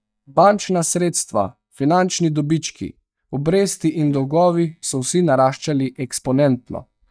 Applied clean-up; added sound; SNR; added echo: neural mask model DeepFilterNet 3.